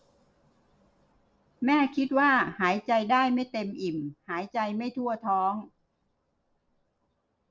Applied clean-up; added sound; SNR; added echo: none; none; none; none.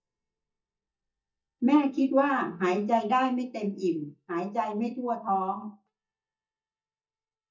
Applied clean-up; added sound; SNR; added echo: neural mask model DeepFilterNet 3.